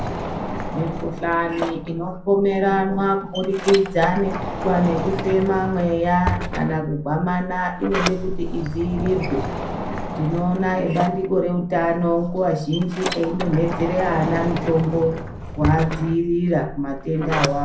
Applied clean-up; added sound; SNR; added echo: none; Sliding door; 7 dB; reverberation time 0.6 s.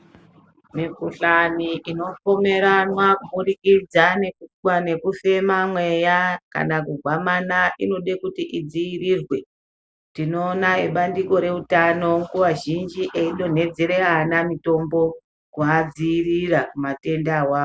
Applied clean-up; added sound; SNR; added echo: none; none; none; none.